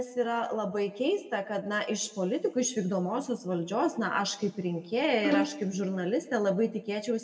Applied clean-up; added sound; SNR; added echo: none; Bowed string instrument; 4 dB; reverberation time 0.7 s.